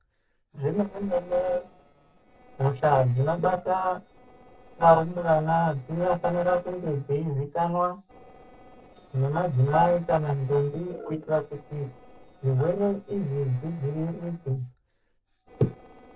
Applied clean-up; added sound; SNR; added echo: neural separator model SepFormer DNS4.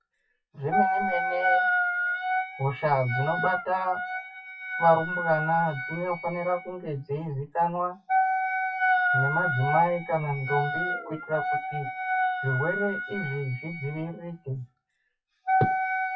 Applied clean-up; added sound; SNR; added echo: classical method WPE with log-MMSE.